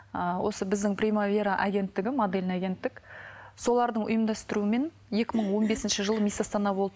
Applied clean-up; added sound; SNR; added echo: none; none; none; none.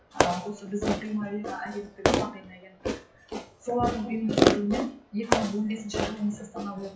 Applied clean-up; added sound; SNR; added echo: classical method WPE with log-MMSE.